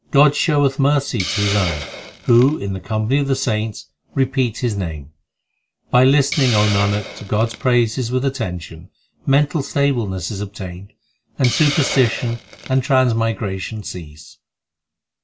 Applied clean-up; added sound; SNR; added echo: none; Hiss; 13 dB; none.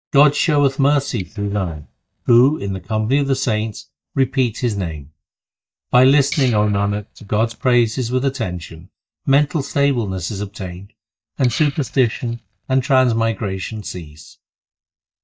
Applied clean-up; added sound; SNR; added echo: neural mask model DeepFilterNet 3.